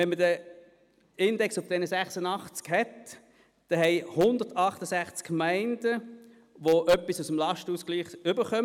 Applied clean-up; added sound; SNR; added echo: none; none; none; none.